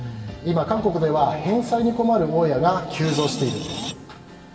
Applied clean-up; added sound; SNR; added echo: none; Screech; 10 dB; reverberation time 2.2 s.